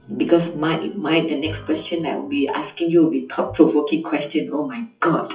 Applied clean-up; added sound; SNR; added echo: classical method WPE with log-MMSE.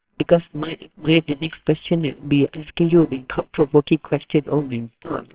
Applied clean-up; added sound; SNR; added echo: neural separator model SepFormer WHAMR!.